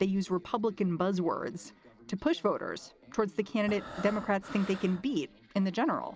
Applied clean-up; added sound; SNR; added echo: none; Breathing; 13 dB; none.